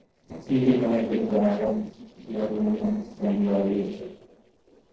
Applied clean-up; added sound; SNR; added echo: neural separator model SepFormer DNS4.